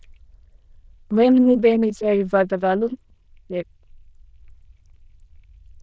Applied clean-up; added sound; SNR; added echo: neural diffusion model UNIVERSE++.